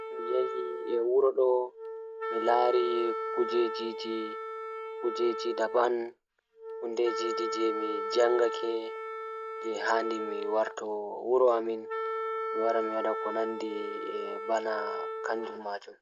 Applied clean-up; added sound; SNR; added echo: none; Wind instrument, woodwind instrument; 5 dB; none.